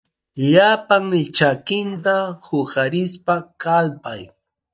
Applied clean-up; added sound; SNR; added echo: neural mask model DeepFilterNet 3.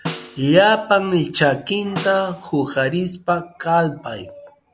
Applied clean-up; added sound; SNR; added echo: none; Snare drum; 15 dB; none.